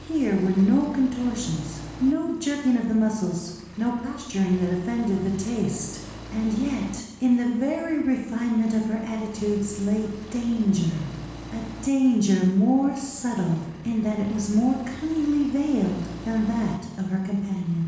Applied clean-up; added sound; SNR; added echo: none; Accelerating, revving, vroom; 17 dB; reverberation time 1.1 s.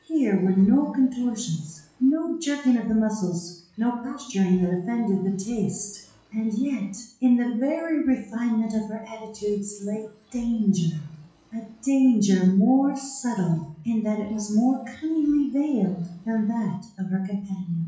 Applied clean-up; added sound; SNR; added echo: classical method WPE with log-MMSE.